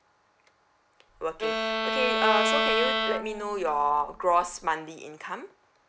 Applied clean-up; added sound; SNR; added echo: none; Bowed string instrument; -1 dB; none.